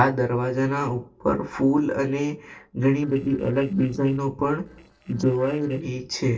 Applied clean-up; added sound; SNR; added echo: neural separator model SepFormer DNS4.